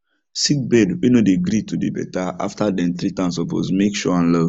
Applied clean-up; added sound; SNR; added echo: none; none; none; none.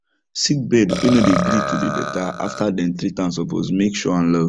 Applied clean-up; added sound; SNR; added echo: none; Burping, eructation; 7 dB; none.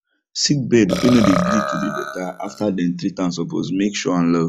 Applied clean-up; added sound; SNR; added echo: classical method log-MMSE.